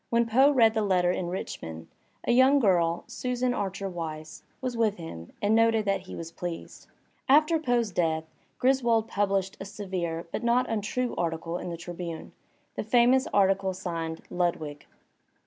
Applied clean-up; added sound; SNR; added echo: none; none; none; none.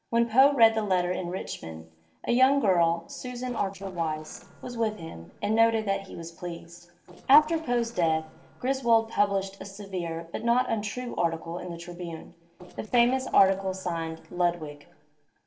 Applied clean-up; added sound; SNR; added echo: neural separator model SepFormer DNS4.